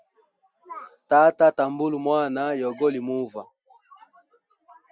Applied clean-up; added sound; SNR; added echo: none; none; none; none.